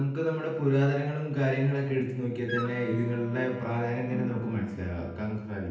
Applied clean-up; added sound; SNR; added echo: none; Wind instrument, woodwind instrument; 14 dB; reverberation time 0.8 s.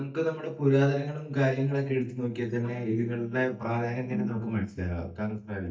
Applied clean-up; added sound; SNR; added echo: neural mask model DeepFilterNet 3.